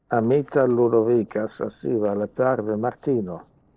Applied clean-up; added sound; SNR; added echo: neural separator model SepFormer DNS4.